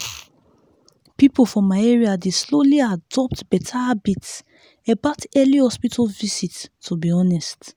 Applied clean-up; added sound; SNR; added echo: none; none; none; none.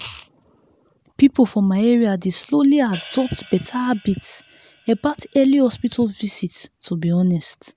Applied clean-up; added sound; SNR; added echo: none; Hi-hat; 17 dB; none.